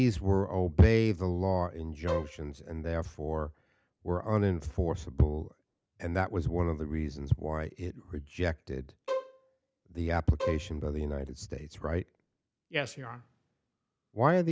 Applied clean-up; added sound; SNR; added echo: none; Bowed string instrument; 9 dB; none.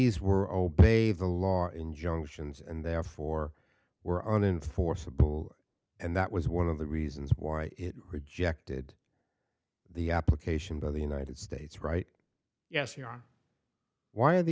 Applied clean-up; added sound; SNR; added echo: none; none; none; none.